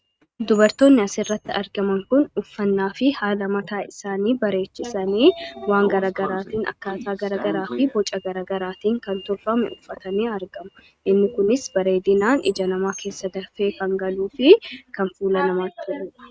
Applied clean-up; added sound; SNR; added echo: neural mask model RNNoise.